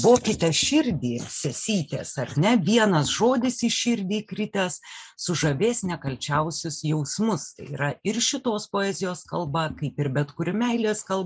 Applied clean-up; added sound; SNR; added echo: neural mask model Resemble Enhance denoiser.